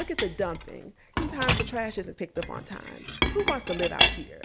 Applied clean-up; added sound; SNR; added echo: none; Chink, clink; -3 dB; none.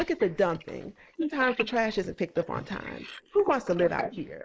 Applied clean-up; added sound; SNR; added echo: neural mask model Resemble Enhance denoiser.